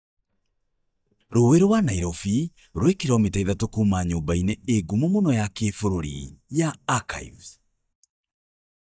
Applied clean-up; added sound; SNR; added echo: neural mask model DeepFilterNet 3.